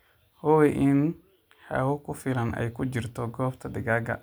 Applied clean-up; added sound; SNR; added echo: none; none; none; none.